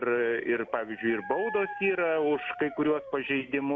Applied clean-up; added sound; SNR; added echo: none; Dog; 14 dB; none.